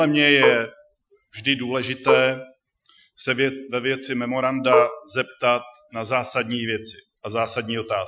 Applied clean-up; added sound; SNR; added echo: classical method Wiener filter.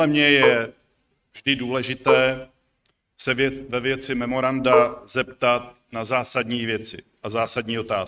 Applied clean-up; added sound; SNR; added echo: neural mask model RNNoise.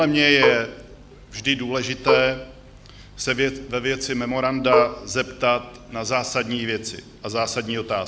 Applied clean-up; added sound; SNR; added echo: none; Marimba, xylophone; 3 dB; none.